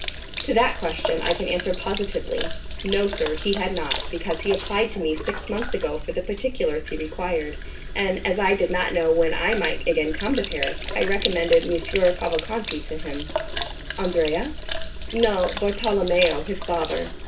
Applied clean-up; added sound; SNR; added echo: none; Sink (filling or washing); 4 dB; reverberation time 0.2 s.